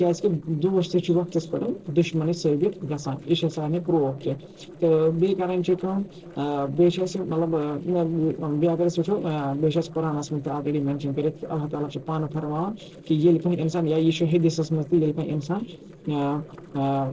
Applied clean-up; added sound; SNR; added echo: neural separator model SepFormer DNS4.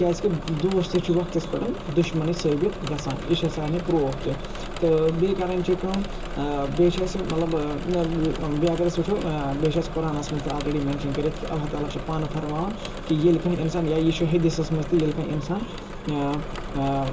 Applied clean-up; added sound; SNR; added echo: none; Engine / Mechanisms; 9 dB; reverberation time 0.2 s.